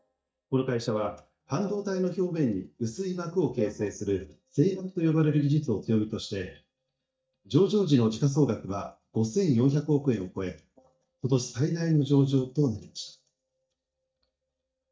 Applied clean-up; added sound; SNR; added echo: neural mask model DeepFilterNet 3.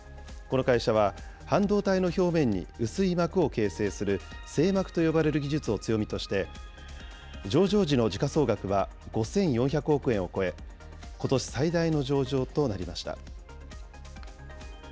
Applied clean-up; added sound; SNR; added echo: none; none; none; none.